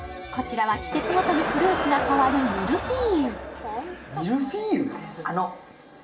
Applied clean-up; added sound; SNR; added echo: none; Crowd; 3 dB; reverberation time 0.2 s.